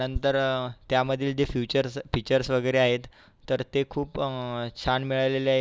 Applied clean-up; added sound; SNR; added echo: none; none; none; none.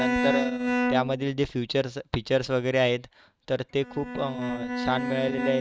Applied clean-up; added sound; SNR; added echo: neural mask model RNNoise.